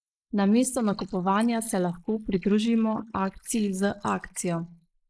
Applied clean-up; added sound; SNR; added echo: neural mask model Resemble Enhance denoiser.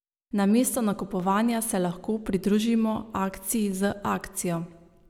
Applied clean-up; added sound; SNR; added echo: none; none; none; none.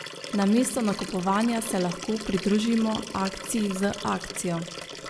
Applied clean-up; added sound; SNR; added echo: none; Liquid; 11 dB; none.